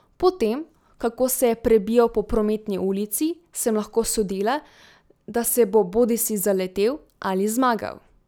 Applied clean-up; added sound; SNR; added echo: none; none; none; none.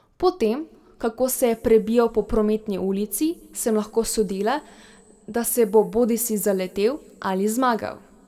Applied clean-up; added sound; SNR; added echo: none; none; none; reverberation time 1.2 s.